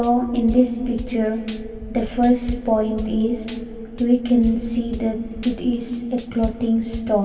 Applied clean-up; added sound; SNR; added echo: none; Tambourine / Drum / Drum kit; 15 dB; reverberation time 2.4 s.